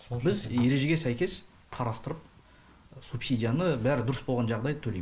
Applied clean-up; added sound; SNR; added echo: none; none; none; none.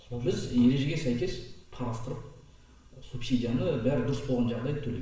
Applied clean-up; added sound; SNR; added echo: none; none; none; reverberation time 0.7 s.